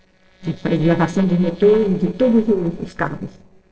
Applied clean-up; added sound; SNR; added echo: neural separator model SepFormer DNS4.